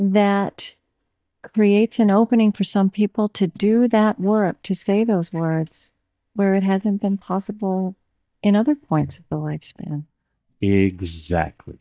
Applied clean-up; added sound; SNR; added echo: neural mask model DeepFilterNet 3.